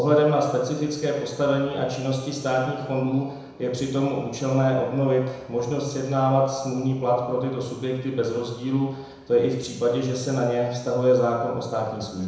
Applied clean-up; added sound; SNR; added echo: none; none; none; reverberation time 1.0 s.